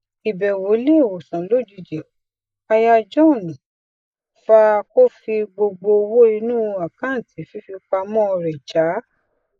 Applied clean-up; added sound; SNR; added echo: neural mask model Resemble Enhance denoiser.